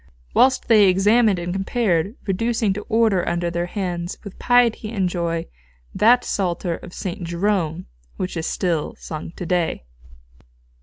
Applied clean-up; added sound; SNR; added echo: none; none; none; none.